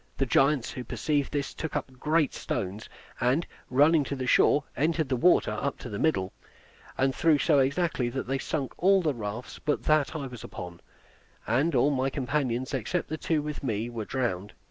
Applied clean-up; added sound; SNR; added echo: none; none; none; none.